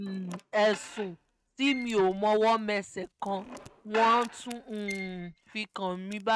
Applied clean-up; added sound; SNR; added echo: neural mask model RNNoise.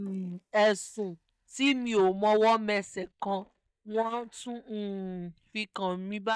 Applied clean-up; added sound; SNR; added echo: neural mask model DeepFilterNet 3.